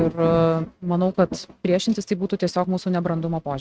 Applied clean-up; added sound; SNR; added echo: neural mask model RNNoise.